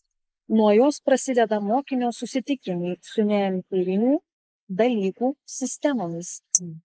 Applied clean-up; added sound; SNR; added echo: neural mask model Resemble Enhance denoiser.